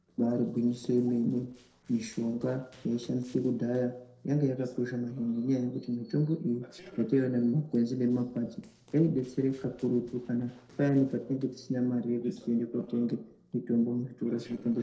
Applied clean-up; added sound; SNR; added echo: neural separator model SepFormer DNS4.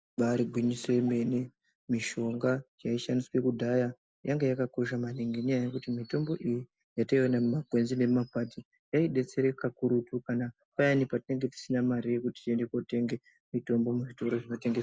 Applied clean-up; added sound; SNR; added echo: none; none; none; none.